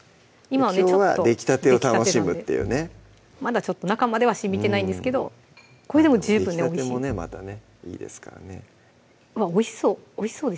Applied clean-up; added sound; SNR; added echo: none; Bowed string instrument; 19 dB; none.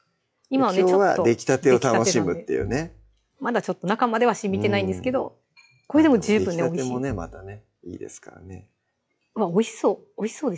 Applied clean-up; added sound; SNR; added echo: classical method log-MMSE.